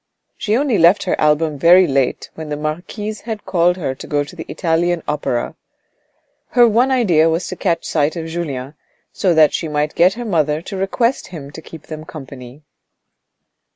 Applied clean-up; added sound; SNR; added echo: none; none; none; none.